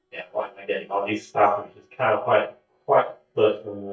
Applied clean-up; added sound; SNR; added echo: neural mask model DeepFilterNet 3.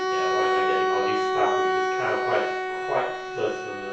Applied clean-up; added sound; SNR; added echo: none; Bowed string instrument; -5 dB; reverberation time 0.6 s.